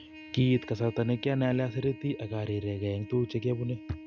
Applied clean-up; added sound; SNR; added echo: none; Trumpet; 17 dB; none.